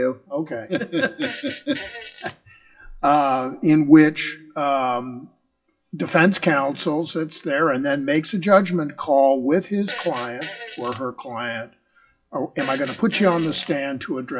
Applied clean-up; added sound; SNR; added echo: classical method WPE with log-MMSE.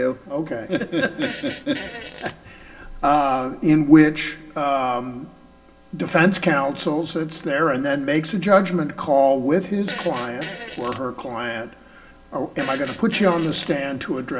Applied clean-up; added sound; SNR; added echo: none; Fart; 13 dB; reverberation time 0.2 s.